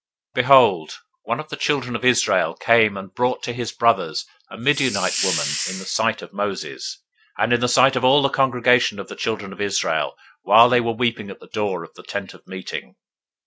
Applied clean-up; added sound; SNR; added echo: none; Hiss; 5 dB; none.